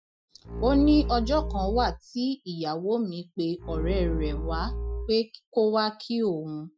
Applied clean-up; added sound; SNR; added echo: classical method Wiener filter.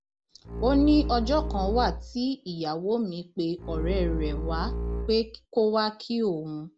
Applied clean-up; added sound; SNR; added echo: none; Bowed string instrument; 3 dB; none.